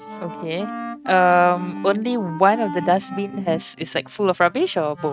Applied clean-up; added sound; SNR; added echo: neural mask model RNNoise.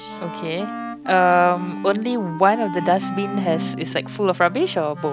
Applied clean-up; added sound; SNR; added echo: none; Wind instrument, woodwind instrument + Bowed string instrument; 9 dB; none.